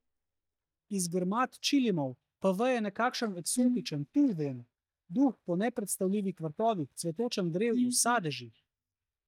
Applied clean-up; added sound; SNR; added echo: neural mask model DeepFilterNet 3.